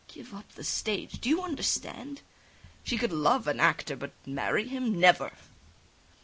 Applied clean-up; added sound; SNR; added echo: none; none; none; none.